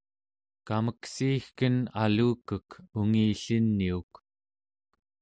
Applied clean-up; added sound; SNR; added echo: none; none; none; none.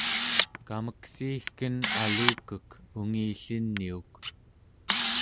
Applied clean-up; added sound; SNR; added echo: none; Camera; -5 dB; none.